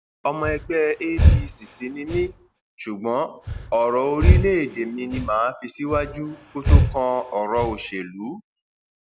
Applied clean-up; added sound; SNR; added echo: none; Breathing; -3 dB; none.